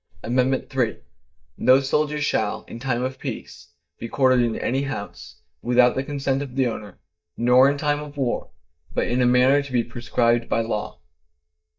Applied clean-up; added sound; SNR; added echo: neural mask model DeepFilterNet 3.